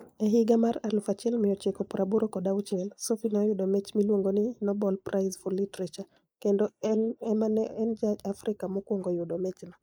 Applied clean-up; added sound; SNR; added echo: neural mask model Resemble Enhance denoiser.